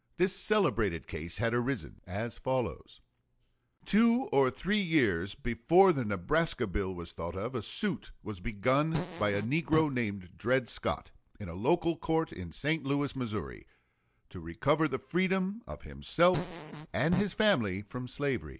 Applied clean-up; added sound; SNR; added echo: none; Fart; 7 dB; none.